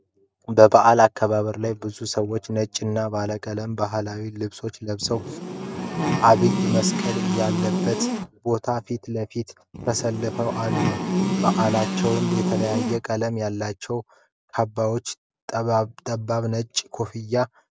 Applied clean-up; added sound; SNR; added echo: none; Buzz; 1 dB; none.